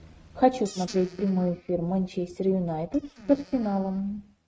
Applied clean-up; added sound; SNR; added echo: neural mask model RNNoise.